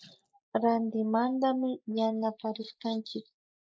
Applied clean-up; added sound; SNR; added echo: neural mask model Resemble Enhance denoiser.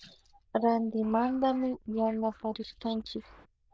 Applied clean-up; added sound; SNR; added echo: neural diffusion model UNIVERSE++.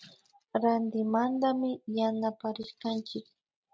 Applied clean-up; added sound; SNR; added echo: none; none; none; none.